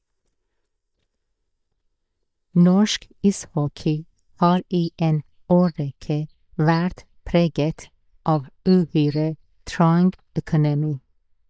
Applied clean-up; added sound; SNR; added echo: neural mask model DeepFilterNet 3.